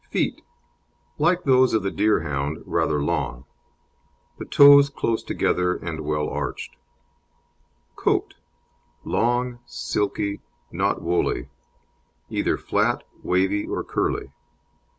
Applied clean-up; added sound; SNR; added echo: none; none; none; none.